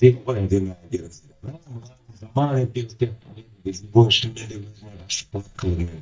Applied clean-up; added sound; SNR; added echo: neural mask model DeepFilterNet 3.